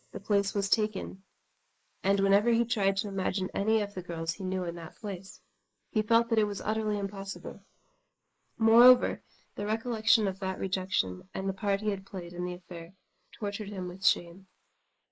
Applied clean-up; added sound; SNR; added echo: neural mask model Resemble Enhance denoiser.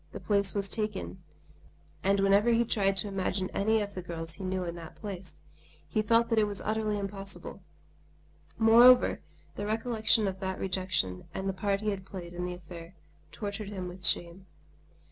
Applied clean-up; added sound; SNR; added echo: none; none; none; none.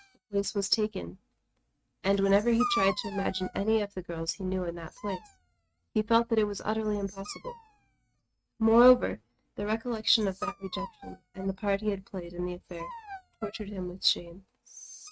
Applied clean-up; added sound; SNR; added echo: neural mask model RNNoise.